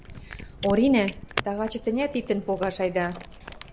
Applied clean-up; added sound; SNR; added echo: none; Cat; 15 dB; none.